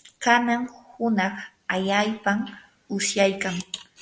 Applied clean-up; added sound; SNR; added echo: none; none; none; none.